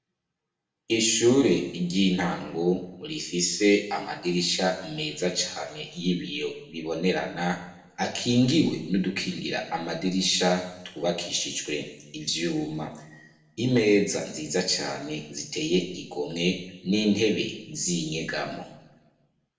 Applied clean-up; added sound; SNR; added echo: none; none; none; reverberation time 0.8 s.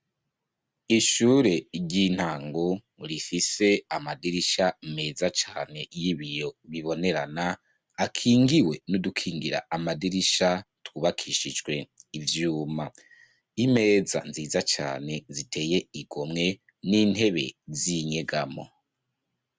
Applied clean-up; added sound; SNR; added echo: none; none; none; none.